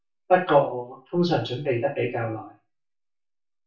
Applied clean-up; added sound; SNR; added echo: none; none; none; reverberation time 0.3 s.